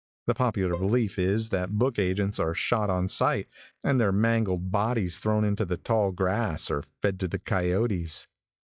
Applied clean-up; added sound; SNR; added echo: classical method log-MMSE.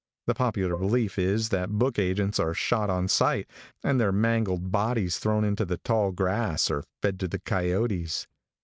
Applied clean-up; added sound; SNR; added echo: neural mask model Resemble Enhance denoiser.